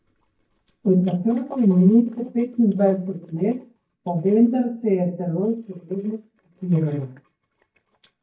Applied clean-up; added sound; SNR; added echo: neural mask model DeepFilterNet 3.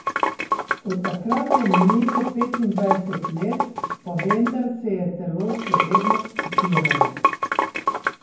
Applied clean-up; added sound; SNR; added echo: none; Sink (filling or washing) / Water; -1 dB; reverberation time 0.9 s.